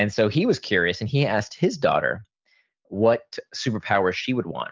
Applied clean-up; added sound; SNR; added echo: none; none; none; none.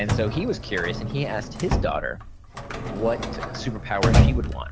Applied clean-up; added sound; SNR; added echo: none; Drawer open or close; -4 dB; none.